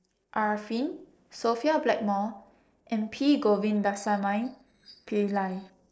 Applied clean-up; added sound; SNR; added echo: neural separator model SepFormer DNS4.